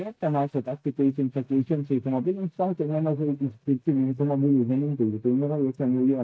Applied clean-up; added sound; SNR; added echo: neural mask model DeepFilterNet 3.